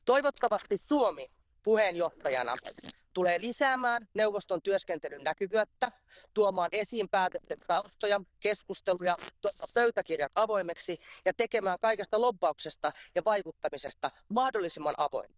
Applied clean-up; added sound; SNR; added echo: neural diffusion model UNIVERSE++.